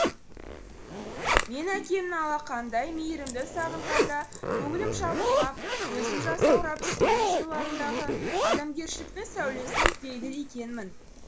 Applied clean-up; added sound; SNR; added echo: none; Zipper (clothing); -4 dB; reverberation time 0.2 s.